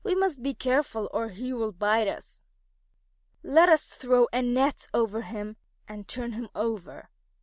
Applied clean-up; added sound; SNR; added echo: none; none; none; none.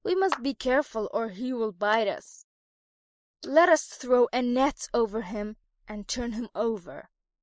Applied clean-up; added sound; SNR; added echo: neural mask model Resemble Enhance denoiser.